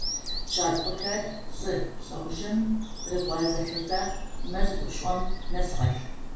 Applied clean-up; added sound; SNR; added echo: none; Bird vocalization, bird call, bird song; -1 dB; reverberation time 0.6 s.